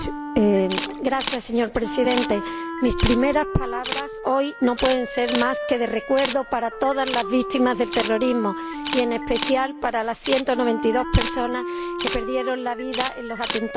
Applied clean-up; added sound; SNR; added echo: none; Camera + Wind instrument, woodwind instrument; 7 dB; none.